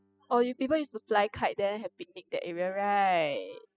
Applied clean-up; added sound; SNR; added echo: classical method spectral subtraction.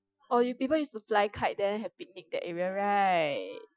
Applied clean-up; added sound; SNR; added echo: classical method Wiener filter.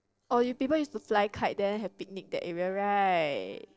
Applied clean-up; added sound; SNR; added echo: neural separator model SepFormer DNS4.